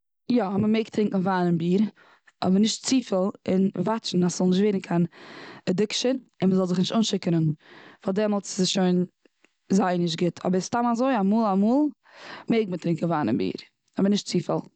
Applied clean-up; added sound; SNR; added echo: none; none; none; none.